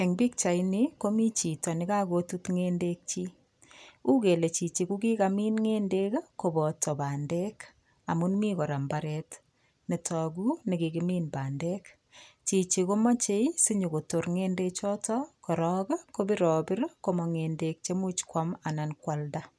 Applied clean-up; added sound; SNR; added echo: none; none; none; none.